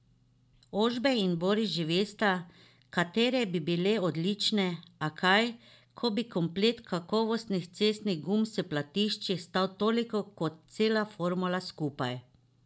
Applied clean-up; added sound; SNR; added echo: none; none; none; none.